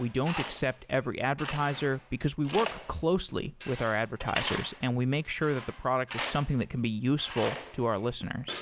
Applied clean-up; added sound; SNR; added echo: none; Tools; 10 dB; none.